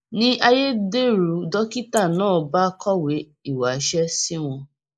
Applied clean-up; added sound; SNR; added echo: neural mask model Resemble Enhance denoiser.